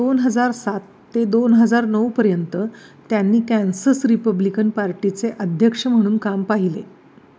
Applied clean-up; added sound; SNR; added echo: none; none; none; none.